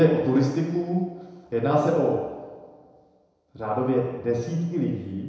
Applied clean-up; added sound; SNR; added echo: none; none; none; reverberation time 1.0 s.